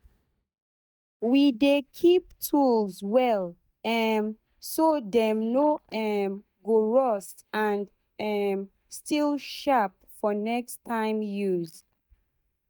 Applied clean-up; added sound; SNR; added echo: neural mask model DeepFilterNet 3.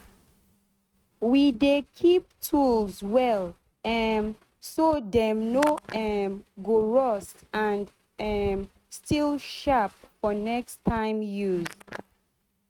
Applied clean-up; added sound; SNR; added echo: neural mask model RNNoise.